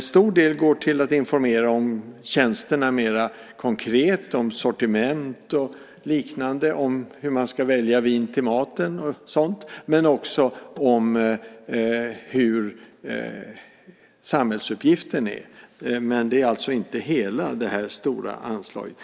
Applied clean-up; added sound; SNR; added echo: none; none; none; none.